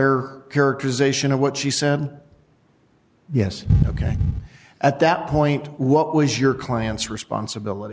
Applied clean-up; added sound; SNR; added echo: none; none; none; none.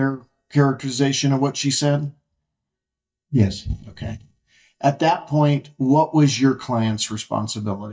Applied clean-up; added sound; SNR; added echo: neural mask model DeepFilterNet 3.